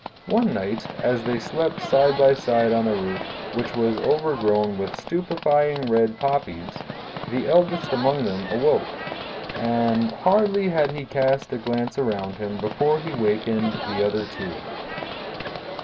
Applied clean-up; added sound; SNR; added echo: none; Livestock, farm animals, working animals; 11 dB; none.